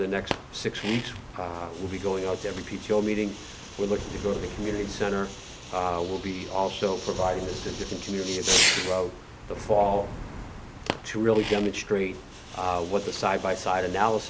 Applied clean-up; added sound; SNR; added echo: none; Fireworks; 7 dB; none.